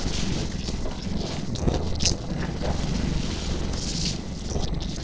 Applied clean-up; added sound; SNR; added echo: neural separator model SepFormer DNS4.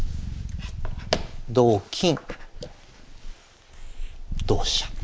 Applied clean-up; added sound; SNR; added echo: neural mask model Resemble Enhance denoiser.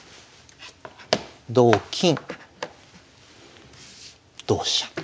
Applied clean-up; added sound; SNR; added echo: none; none; none; none.